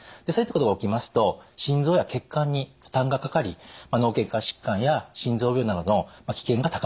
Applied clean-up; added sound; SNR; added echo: none; none; none; none.